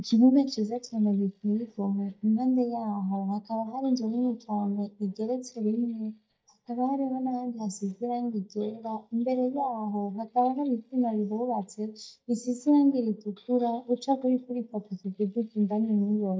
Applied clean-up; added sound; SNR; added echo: neural mask model DeepFilterNet 3.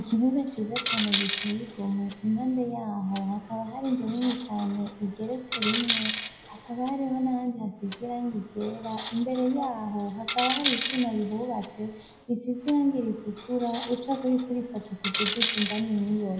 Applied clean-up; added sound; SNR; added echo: none; Coin (dropping); 4 dB; reverberation time 0.8 s.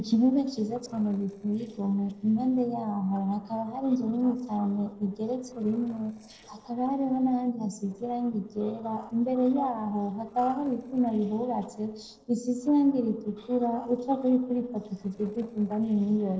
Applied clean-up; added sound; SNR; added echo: neural separator model SepFormer DNS4.